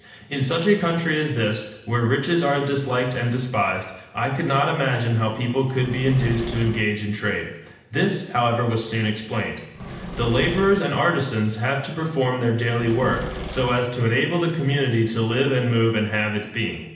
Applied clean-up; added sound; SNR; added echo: none; Engine / Mechanisms; 10 dB; reverberation time 0.8 s.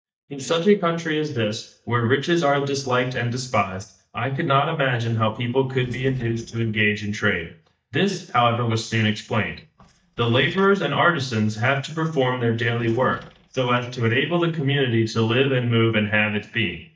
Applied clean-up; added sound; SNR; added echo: neural mask model DeepFilterNet 3.